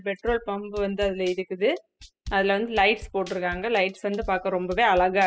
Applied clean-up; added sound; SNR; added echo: classical method spectral subtraction.